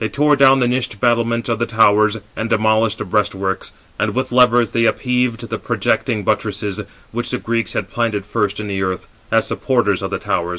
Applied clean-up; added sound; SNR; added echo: none; none; none; none.